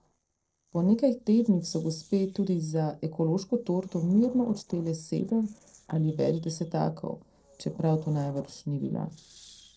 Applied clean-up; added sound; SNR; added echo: neural separator model SepFormer DNS4.